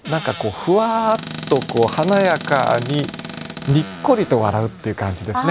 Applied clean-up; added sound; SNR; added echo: none; Squeak / Cupboard open or close; 13 dB; none.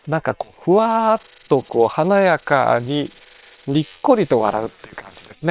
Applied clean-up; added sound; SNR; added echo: neural separator model SepFormer WHAM!.